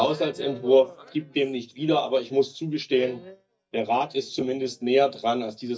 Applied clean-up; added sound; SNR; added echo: neural mask model DeepFilterNet 3.